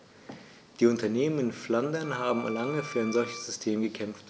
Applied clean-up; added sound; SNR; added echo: none; Wind instrument, woodwind instrument; 15 dB; none.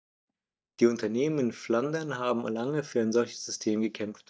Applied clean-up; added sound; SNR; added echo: neural mask model DeepFilterNet 3.